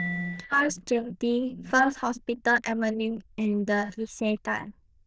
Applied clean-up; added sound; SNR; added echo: neural diffusion model UNIVERSE++.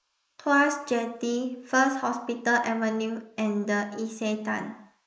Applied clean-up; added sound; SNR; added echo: neural mask model Resemble Enhance denoiser.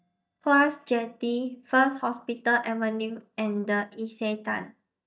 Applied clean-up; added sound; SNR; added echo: neural mask model DeepFilterNet 3.